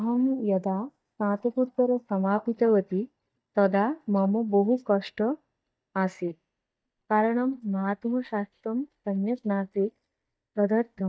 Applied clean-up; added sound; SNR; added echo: neural mask model DeepFilterNet 3.